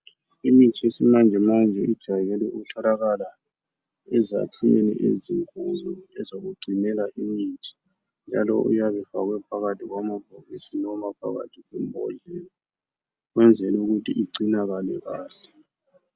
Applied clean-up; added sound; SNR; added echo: none; none; none; none.